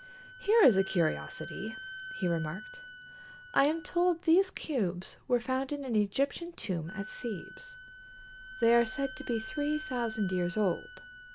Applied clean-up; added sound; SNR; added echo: none; Wind instrument, woodwind instrument; 15 dB; none.